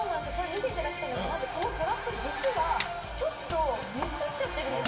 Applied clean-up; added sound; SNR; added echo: none; Wood; 11 dB; reverberation time 0.8 s.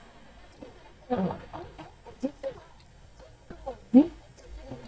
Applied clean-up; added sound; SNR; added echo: neural mask model DeepFilterNet 3.